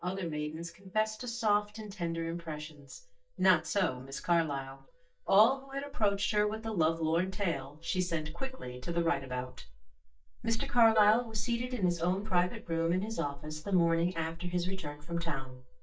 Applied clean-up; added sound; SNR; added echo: neural mask model DeepFilterNet 3.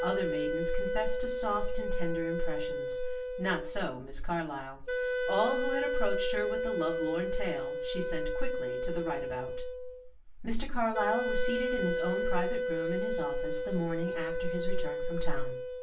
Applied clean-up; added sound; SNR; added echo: none; Wind instrument, woodwind instrument; 2 dB; reverberation time 0.3 s.